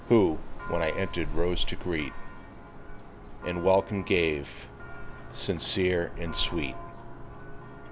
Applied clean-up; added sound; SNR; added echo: none; Church bell; 5 dB; none.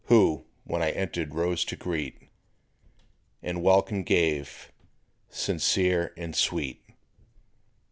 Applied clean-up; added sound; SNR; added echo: none; none; none; none.